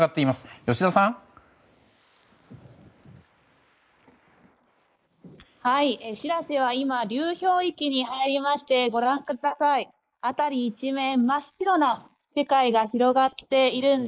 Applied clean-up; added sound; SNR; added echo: neural mask model Resemble Enhance denoiser.